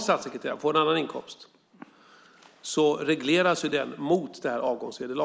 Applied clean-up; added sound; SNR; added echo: none; none; none; none.